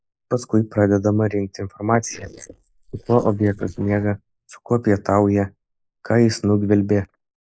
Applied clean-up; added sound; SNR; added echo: neural mask model Resemble Enhance denoiser.